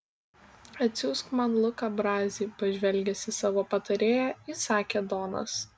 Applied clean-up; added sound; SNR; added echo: none; none; none; none.